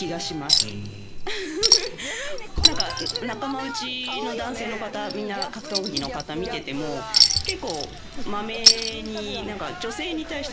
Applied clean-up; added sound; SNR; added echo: none; Chink, clink; -4 dB; none.